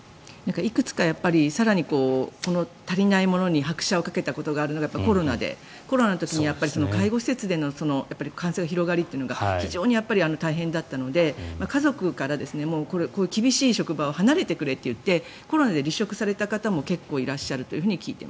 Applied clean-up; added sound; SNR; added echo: none; none; none; none.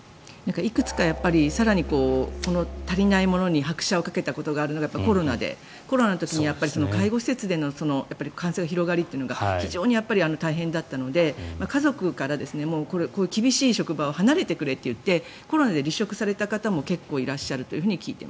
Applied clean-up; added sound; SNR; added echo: none; Musical instrument; 11 dB; none.